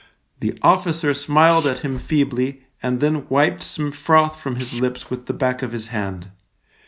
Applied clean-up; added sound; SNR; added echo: none; Tools; 19 dB; none.